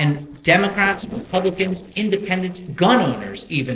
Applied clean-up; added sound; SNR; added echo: neural separator model SepFormer DNS4.